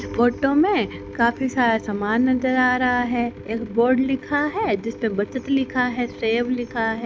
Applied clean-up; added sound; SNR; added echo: none; none; none; none.